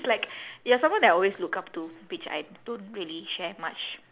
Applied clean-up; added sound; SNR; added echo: none; none; none; none.